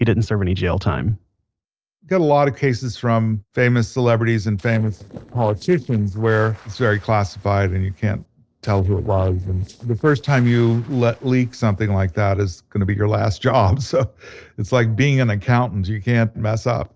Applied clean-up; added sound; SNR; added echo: neural separator model SepFormer DNS4.